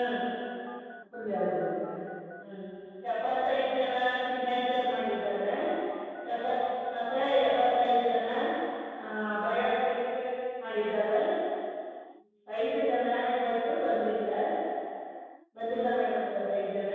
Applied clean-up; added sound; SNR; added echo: none; Telephone; 19 dB; reverberation time 2.2 s.